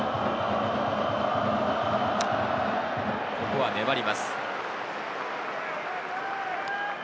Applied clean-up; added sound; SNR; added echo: none; none; none; none.